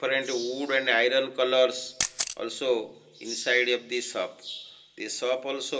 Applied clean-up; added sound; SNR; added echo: none; Camera; 7 dB; reverberation time 0.2 s.